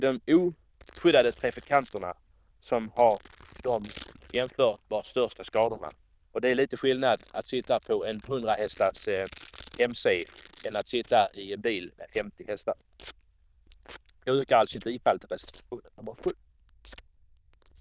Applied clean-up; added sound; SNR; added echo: neural diffusion model UNIVERSE++.